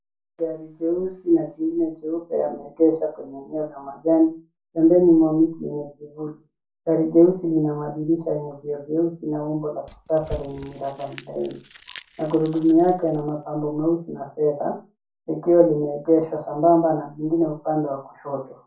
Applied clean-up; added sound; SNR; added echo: none; Crumpling, crinkling / Crushing; 19 dB; reverberation time 0.3 s.